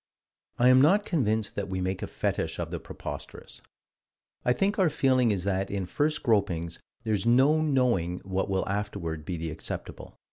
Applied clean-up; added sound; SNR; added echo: none; none; none; none.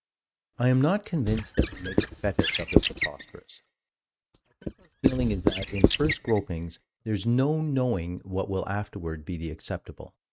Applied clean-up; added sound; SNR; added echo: neural mask model RNNoise.